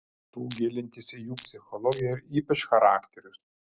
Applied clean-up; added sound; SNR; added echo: none; Crushing; 19 dB; none.